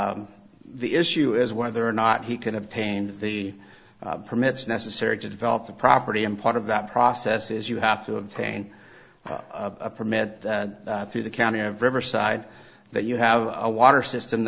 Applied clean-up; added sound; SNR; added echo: none; none; none; none.